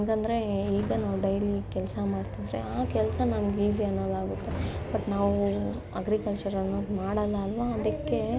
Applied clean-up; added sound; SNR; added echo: none; Thunder; 17 dB; none.